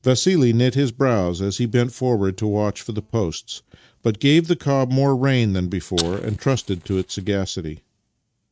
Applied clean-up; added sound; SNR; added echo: neural mask model RNNoise.